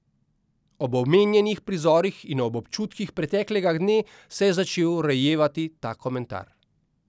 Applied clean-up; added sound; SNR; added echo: none; none; none; none.